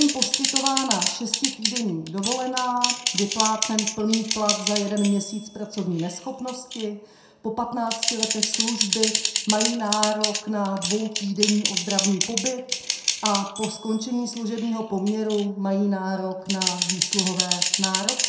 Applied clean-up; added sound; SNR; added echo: none; Typing; 1 dB; reverberation time 0.6 s.